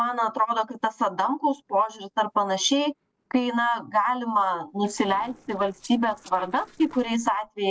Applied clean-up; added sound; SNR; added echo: neural separator model SepFormer DNS4.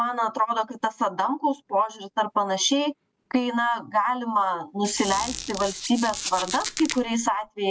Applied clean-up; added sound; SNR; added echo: none; Squeak; 9 dB; none.